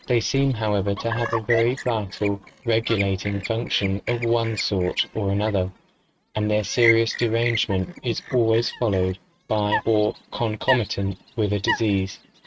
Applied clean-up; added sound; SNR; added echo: neural mask model RNNoise.